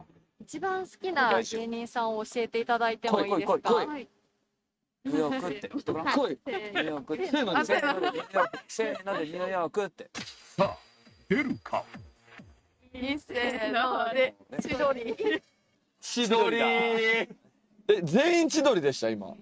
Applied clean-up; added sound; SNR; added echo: neural mask model RNNoise.